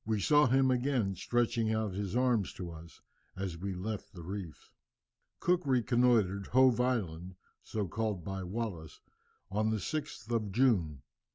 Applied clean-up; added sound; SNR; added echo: none; none; none; none.